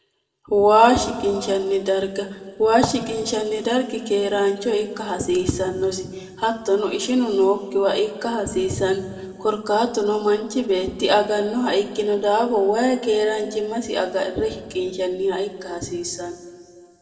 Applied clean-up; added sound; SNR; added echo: none; none; none; reverberation time 1.7 s.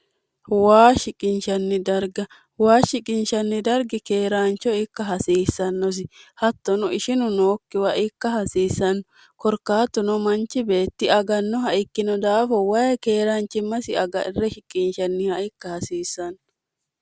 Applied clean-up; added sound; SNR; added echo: none; none; none; none.